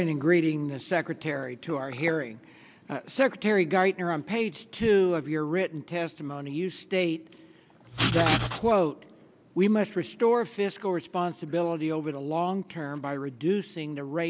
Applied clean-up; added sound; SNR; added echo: none; Writing; 0 dB; none.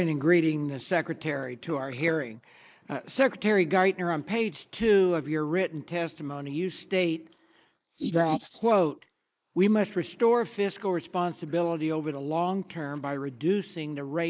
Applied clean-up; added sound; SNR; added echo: neural mask model Resemble Enhance denoiser.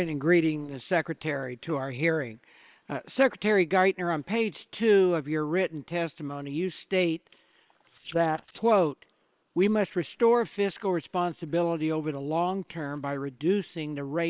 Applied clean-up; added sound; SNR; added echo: neural separator model SepFormer WHAM!.